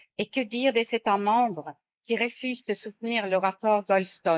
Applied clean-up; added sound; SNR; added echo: neural mask model Resemble Enhance denoiser.